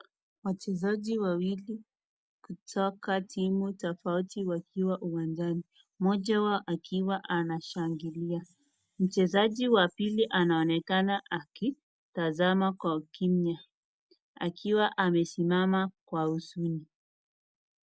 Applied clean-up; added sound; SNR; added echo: none; none; none; none.